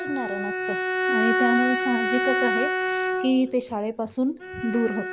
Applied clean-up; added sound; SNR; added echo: none; Bowed string instrument; 0 dB; none.